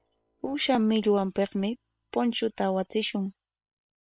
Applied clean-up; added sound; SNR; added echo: neural separator model SepFormer WHAM!.